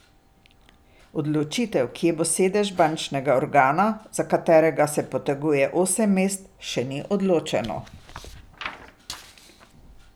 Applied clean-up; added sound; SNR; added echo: none; none; none; none.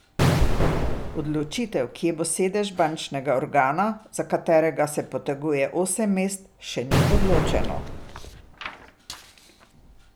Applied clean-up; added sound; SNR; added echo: none; Explosion; -1 dB; none.